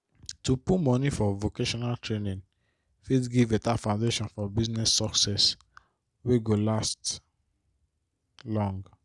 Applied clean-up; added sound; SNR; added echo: none; none; none; none.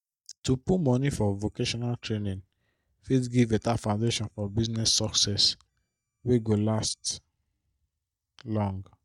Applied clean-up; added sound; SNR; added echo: neural mask model DeepFilterNet 3.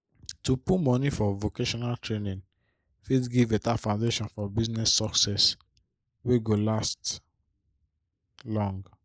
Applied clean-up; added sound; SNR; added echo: neural mask model Resemble Enhance denoiser.